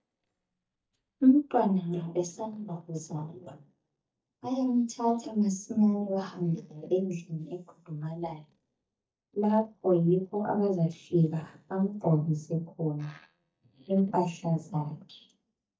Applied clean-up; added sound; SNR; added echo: neural mask model DeepFilterNet 3.